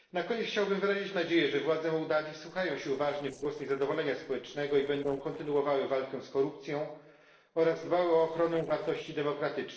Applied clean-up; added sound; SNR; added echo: neural separator model SepFormer DNS4.